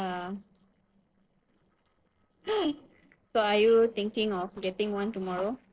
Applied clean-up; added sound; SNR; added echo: neural separator model SepFormer DNS4.